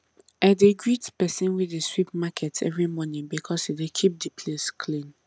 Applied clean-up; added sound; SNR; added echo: none; none; none; none.